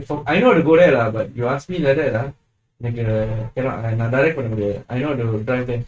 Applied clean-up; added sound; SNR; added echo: neural mask model RNNoise.